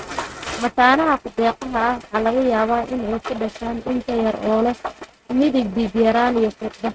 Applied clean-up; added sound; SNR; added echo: neural mask model RNNoise.